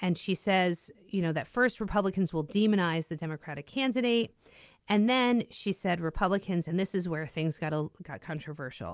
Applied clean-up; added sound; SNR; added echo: none; none; none; none.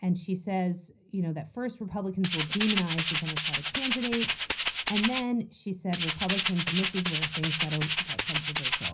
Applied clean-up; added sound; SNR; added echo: none; Rattle (instrument); -1 dB; reverberation time 0.4 s.